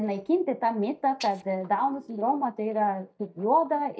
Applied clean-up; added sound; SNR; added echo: neural mask model DeepFilterNet 3.